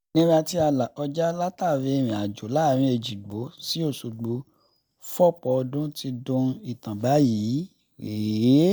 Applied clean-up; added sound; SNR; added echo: none; none; none; none.